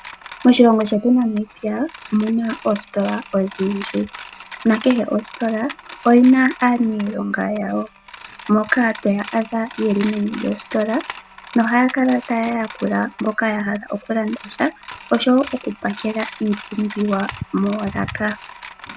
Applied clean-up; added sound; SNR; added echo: none; Coin (dropping); 18 dB; none.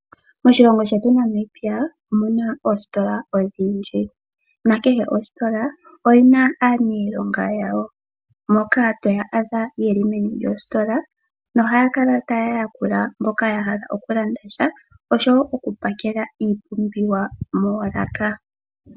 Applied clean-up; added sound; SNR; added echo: none; none; none; none.